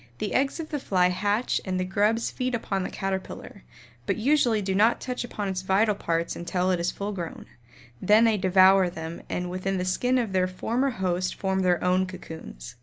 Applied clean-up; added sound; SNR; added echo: none; none; none; none.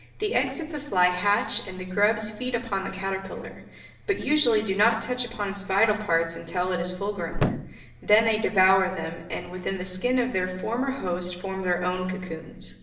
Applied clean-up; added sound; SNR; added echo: none; Thump, thud; 4 dB; reverberation time 0.8 s.